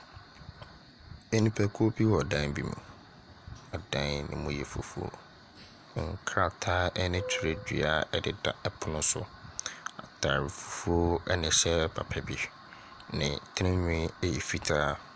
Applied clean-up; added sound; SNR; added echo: none; none; none; none.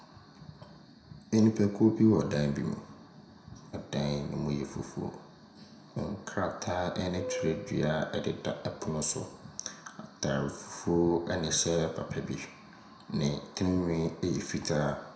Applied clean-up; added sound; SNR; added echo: none; none; none; reverberation time 0.6 s.